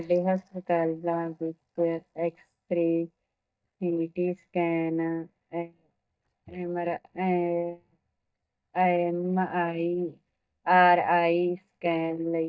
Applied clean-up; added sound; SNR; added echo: neural mask model DeepFilterNet 3.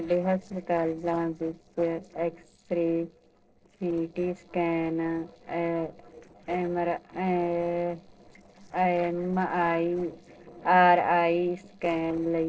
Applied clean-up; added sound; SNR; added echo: neural separator model SepFormer DNS4.